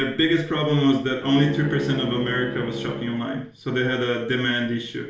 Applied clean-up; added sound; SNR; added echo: none; Bowed string instrument; 12 dB; reverberation time 0.4 s.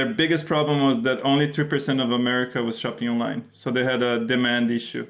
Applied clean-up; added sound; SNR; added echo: none; none; none; none.